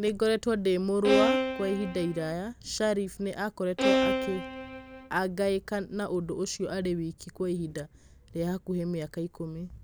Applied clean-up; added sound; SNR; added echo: none; Bowed string instrument; -1 dB; none.